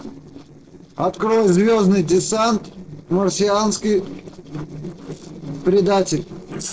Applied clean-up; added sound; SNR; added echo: neural separator model SepFormer DNS4.